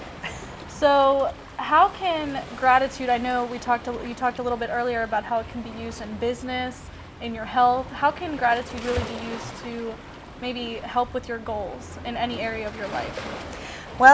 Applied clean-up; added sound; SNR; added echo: none; Waves, surf; 14 dB; none.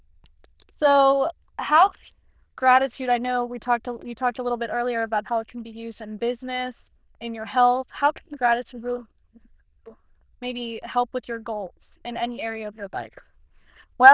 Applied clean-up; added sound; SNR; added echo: neural diffusion model UNIVERSE++.